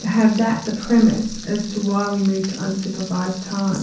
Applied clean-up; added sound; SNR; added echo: none; Frying (food); 17 dB; reverberation time 0.6 s.